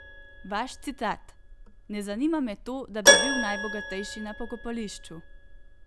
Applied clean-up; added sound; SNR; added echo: none; Keyboard (musical); -4 dB; none.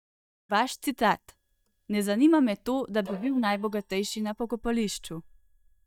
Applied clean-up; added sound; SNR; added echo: neural mask model DeepFilterNet 3.